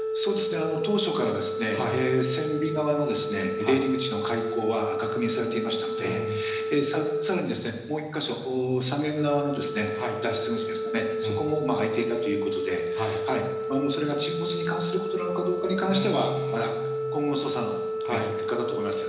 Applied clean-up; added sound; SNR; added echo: none; Organ; 2 dB; reverberation time 1.0 s.